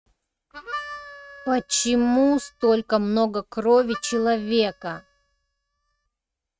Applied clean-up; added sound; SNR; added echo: neural mask model RNNoise.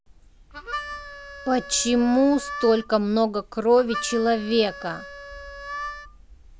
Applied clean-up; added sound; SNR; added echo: none; Harmonica; 13 dB; none.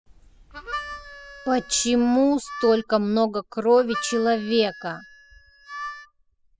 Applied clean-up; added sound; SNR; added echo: classical method spectral subtraction.